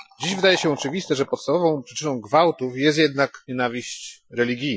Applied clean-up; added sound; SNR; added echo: classical method Wiener filter.